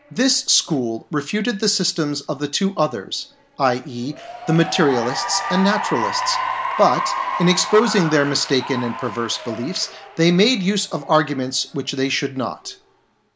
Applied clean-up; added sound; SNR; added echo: none; Applause / Cheering; 9 dB; none.